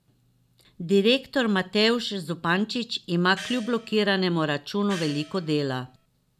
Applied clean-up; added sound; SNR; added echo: none; Gong; 17 dB; none.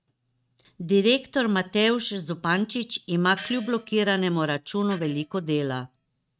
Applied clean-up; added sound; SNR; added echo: neural mask model RNNoise.